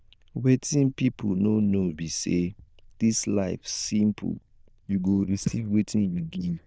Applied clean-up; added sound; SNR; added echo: neural diffusion model UNIVERSE++.